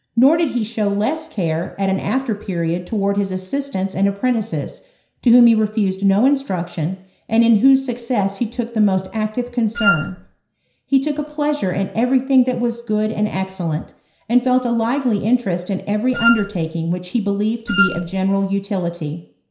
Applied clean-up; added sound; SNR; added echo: none; Wind instrument, woodwind instrument; 2 dB; reverberation time 0.5 s.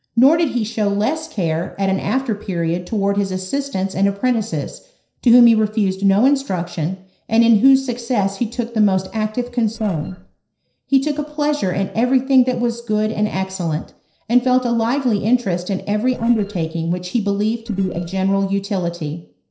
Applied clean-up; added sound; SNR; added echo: neural separator model SepFormer DNS4.